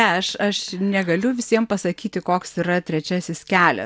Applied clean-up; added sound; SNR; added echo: none; none; none; none.